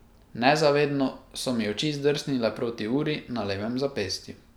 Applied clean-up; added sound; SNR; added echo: none; none; none; none.